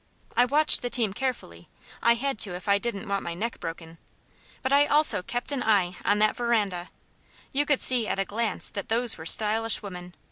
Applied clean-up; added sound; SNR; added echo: none; none; none; none.